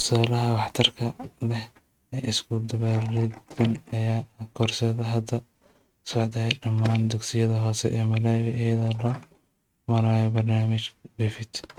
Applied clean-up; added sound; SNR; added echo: neural mask model RNNoise.